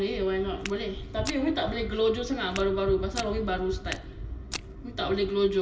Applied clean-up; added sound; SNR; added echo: none; Walk, footsteps; 15 dB; reverberation time 0.1 s.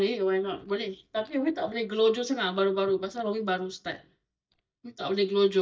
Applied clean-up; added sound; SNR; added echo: neural mask model DeepFilterNet 3.